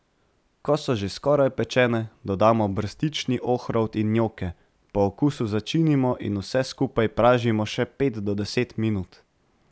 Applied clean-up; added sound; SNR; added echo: none; none; none; none.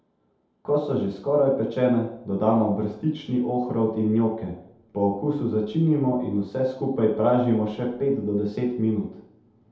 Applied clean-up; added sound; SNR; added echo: none; none; none; reverberation time 0.8 s.